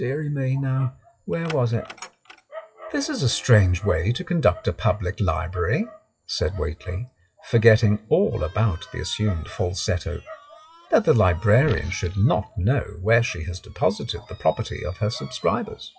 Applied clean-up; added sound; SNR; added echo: classical method WPE with log-MMSE.